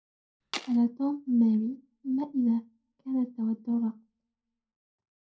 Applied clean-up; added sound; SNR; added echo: none; Tools; 10 dB; reverberation time 0.2 s.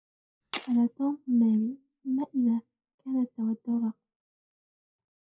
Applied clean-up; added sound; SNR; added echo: classical method WPE with log-MMSE.